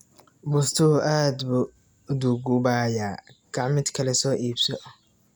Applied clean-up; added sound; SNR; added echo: none; none; none; none.